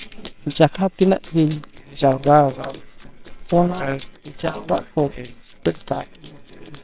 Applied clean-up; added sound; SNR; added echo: neural separator model SepFormer WHAMR!.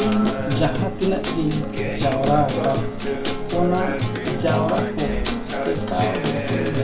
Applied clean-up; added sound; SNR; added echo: none; Acoustic guitar; 1 dB; reverberation time 0.4 s.